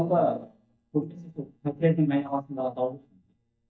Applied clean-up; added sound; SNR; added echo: neural mask model DeepFilterNet 3.